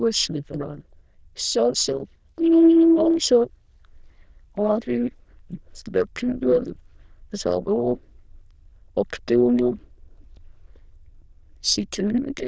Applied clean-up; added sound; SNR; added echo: neural diffusion model UNIVERSE++.